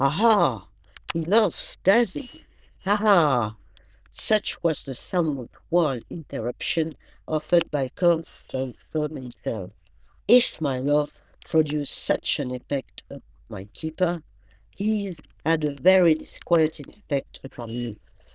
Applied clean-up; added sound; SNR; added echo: neural diffusion model UNIVERSE++.